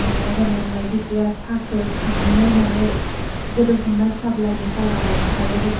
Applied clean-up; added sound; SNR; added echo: none; Waves, surf; 2 dB; reverberation time 0.9 s.